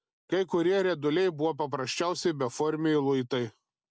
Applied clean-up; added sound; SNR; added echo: none; none; none; none.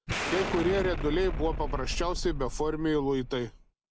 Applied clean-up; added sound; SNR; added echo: none; Explosion; 3 dB; none.